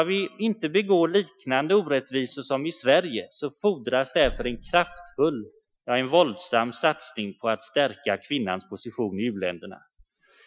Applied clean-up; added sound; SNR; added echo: classical method Wiener filter.